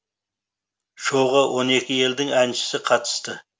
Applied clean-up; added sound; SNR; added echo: none; none; none; none.